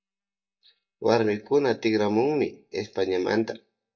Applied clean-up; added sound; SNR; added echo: neural mask model DeepFilterNet 3.